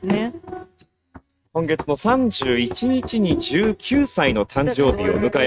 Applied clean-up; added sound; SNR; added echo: neural mask model RNNoise.